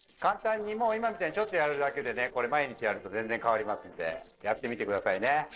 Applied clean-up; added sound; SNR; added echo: neural separator model SepFormer DNS4.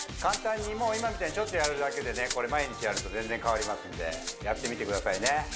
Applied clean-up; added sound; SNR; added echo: none; Rattle (instrument); 10 dB; none.